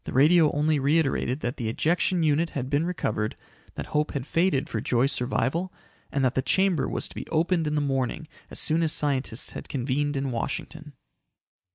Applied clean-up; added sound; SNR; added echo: none; none; none; none.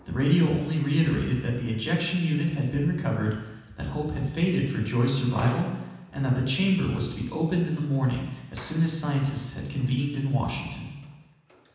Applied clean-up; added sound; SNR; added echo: none; Squeak; 17 dB; reverberation time 1.1 s.